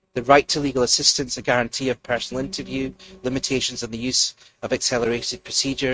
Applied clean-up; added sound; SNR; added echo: neural mask model RNNoise.